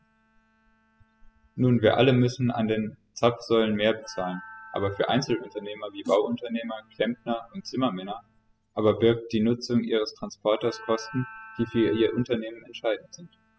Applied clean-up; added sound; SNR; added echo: classical method spectral subtraction.